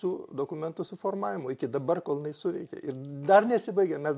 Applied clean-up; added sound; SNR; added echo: none; none; none; none.